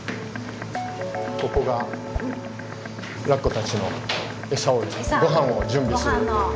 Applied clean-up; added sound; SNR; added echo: none; Whoosh, swoosh, swish; 8 dB; none.